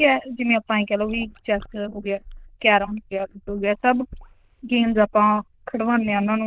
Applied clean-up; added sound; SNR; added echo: neural diffusion model UNIVERSE++.